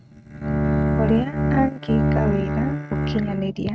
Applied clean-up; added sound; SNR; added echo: neural mask model RNNoise.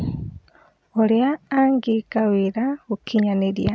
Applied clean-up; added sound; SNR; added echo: none; none; none; none.